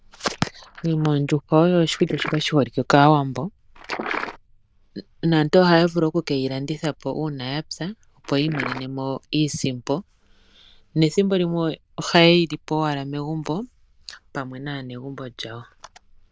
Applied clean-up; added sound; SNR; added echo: neural diffusion model UNIVERSE++.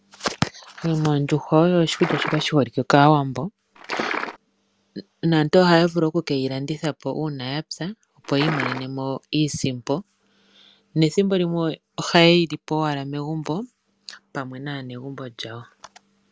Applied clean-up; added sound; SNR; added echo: none; Liquid; 5 dB; none.